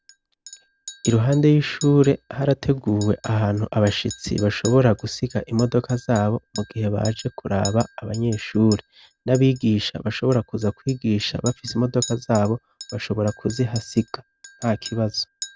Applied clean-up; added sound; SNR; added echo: none; Chink, clink; 18 dB; none.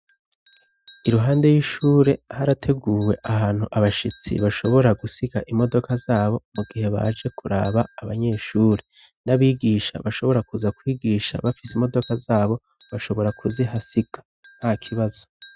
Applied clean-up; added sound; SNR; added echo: classical method Wiener filter.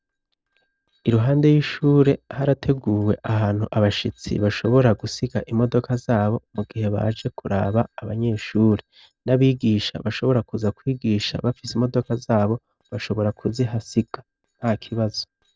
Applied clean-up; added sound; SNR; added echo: neural separator model SepFormer DNS4.